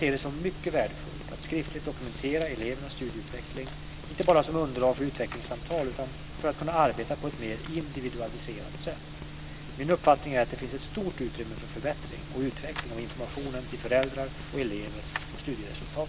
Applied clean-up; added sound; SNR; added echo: none; none; none; none.